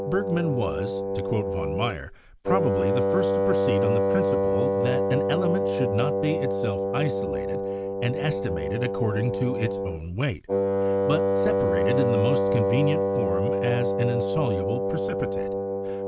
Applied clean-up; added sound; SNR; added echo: none; Wind instrument, woodwind instrument; -4 dB; none.